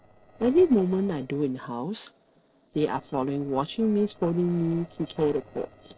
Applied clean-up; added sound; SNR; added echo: neural separator model SepFormer DNS4.